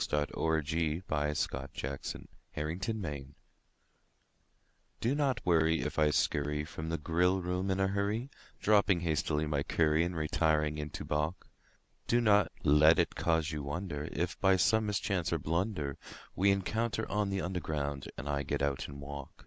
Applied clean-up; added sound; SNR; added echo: none; none; none; none.